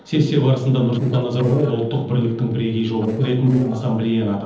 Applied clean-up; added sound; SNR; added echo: neural separator model SepFormer DNS4.